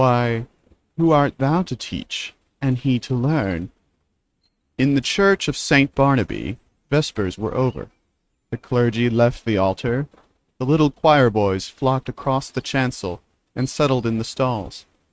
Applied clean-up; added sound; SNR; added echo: neural mask model RNNoise.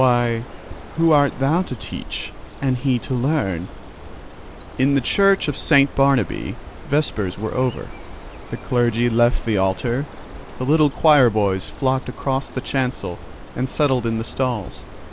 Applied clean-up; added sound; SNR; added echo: none; Bird; 14 dB; none.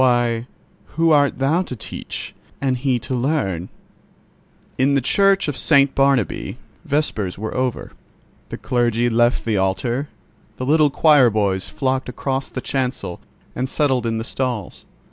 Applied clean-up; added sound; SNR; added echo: none; none; none; none.